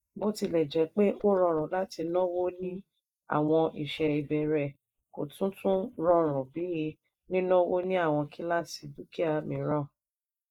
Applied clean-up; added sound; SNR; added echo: neural mask model Resemble Enhance denoiser.